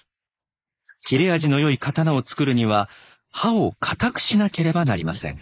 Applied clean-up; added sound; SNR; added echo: neural mask model Resemble Enhance denoiser.